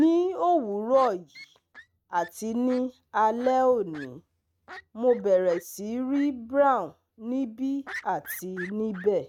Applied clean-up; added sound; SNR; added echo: neural mask model RNNoise.